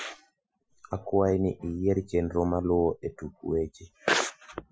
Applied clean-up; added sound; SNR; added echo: classical method Wiener filter.